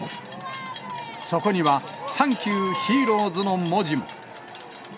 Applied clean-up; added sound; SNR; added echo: none; none; none; none.